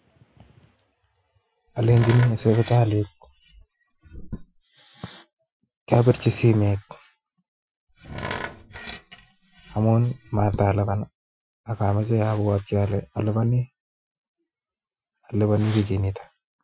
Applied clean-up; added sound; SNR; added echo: classical method Wiener filter.